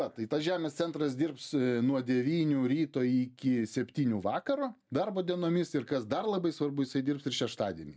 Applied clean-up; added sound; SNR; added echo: none; none; none; none.